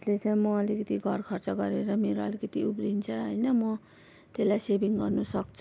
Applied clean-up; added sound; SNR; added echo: none; none; none; none.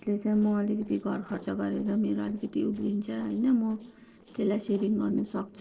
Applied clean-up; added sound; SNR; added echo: neural separator model SepFormer DNS4.